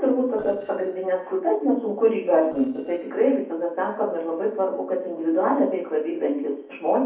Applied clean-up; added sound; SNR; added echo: neural separator model SepFormer DNS4.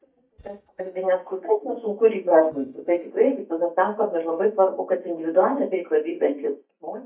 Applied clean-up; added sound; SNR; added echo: neural mask model DeepFilterNet 3.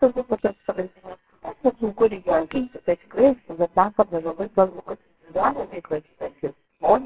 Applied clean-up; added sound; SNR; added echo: neural separator model SepFormer WHAMR!.